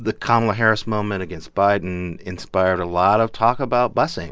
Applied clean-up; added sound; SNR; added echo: none; none; none; none.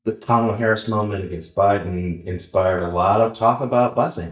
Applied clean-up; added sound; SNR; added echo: neural mask model DeepFilterNet 3.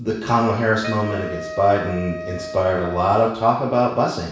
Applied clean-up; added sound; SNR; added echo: none; Wind instrument, woodwind instrument; 13 dB; reverberation time 0.7 s.